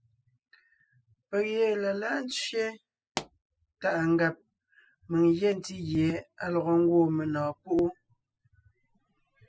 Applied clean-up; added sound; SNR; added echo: classical method spectral subtraction.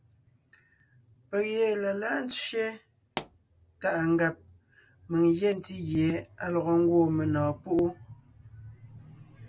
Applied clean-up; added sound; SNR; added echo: none; Explosion; 13 dB; none.